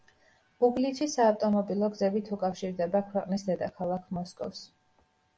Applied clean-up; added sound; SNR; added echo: none; none; none; none.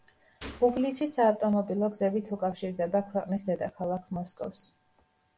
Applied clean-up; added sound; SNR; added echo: none; Gunshot, gunfire; 18 dB; none.